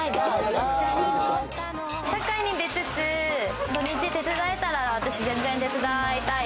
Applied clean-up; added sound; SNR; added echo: none; none; none; none.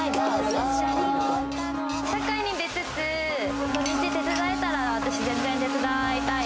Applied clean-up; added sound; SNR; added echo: none; Wind instrument, woodwind instrument; 3 dB; none.